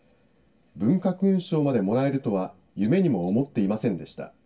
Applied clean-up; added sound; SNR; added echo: none; none; none; reverberation time 0.2 s.